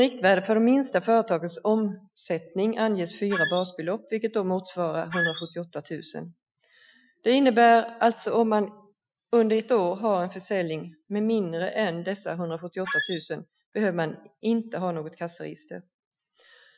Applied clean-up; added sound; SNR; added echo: classical method Wiener filter.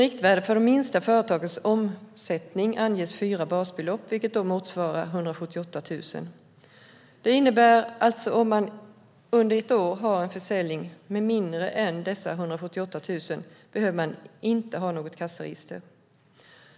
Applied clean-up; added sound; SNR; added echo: none; none; none; none.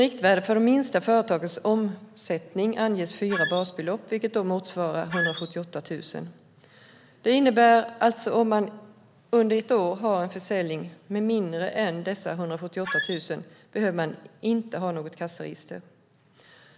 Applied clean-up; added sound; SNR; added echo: none; Squeak; 4 dB; none.